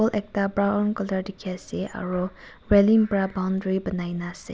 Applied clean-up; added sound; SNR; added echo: none; none; none; none.